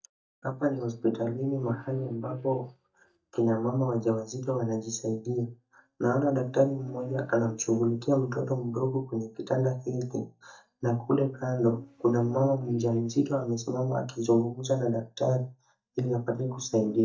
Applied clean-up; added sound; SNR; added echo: neural mask model DeepFilterNet 3.